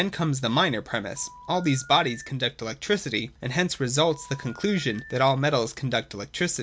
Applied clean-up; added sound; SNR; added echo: none; Telephone; 20 dB; none.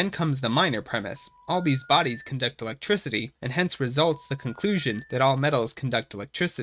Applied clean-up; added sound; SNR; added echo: neural mask model RNNoise.